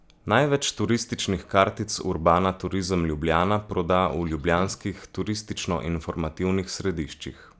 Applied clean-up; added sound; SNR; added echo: none; Liquid; 18 dB; none.